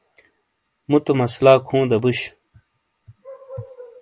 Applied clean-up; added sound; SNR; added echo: none; none; none; none.